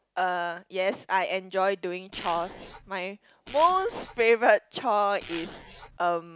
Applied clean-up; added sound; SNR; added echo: none; Zipper (clothing); 15 dB; none.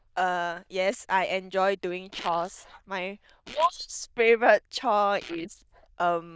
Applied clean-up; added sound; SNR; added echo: neural diffusion model UNIVERSE++.